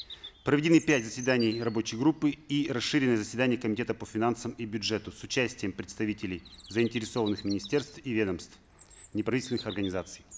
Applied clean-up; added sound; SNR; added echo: none; Bird vocalization, bird call, bird song; 20 dB; none.